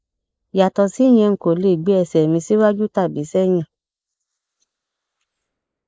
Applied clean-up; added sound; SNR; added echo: neural mask model Resemble Enhance denoiser.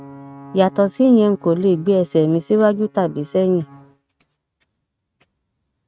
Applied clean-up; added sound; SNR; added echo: neural mask model RNNoise.